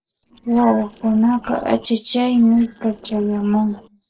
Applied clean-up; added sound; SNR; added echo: neural separator model SepFormer DNS4.